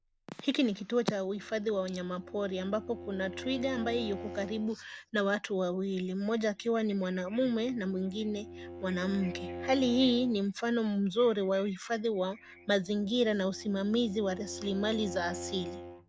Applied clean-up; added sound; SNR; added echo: none; Bowed string instrument; 14 dB; none.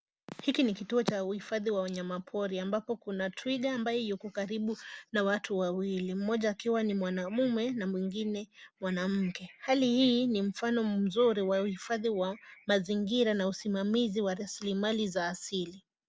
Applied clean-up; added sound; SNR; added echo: none; none; none; none.